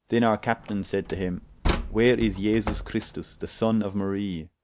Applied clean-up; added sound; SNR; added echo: none; Slam; 8 dB; none.